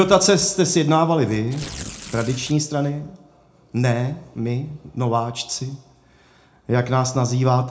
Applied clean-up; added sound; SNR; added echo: none; Tearing; 14 dB; reverberation time 0.3 s.